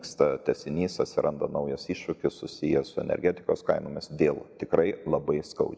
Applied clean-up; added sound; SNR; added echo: none; none; none; none.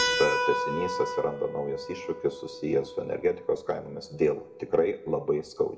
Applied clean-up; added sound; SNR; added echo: none; Keyboard (musical); 5 dB; reverberation time 0.3 s.